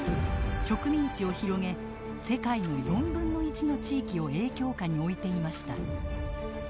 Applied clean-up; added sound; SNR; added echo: none; none; none; none.